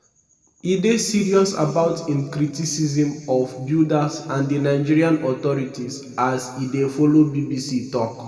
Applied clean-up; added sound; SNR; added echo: none; none; none; reverberation time 1.9 s.